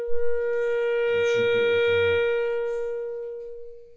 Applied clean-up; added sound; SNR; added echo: none; Wind instrument, woodwind instrument; -5 dB; reverberation time 0.2 s.